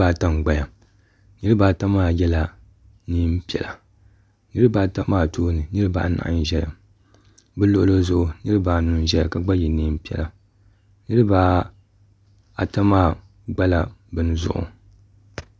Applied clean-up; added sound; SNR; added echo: none; none; none; none.